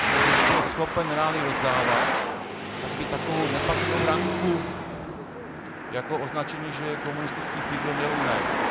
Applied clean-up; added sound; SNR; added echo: none; Traffic noise, roadway noise; -3 dB; none.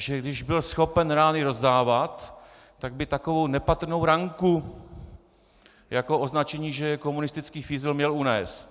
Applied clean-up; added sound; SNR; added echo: none; none; none; none.